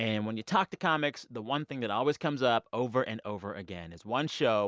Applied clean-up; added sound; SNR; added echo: none; none; none; none.